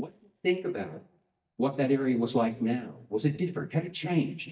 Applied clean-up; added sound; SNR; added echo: neural mask model DeepFilterNet 3.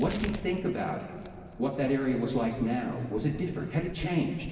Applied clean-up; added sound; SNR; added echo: none; Crack; 14 dB; reverberation time 2.3 s.